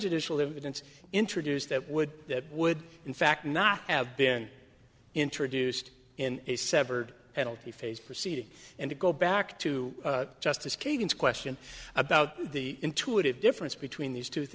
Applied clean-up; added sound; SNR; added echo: none; none; none; none.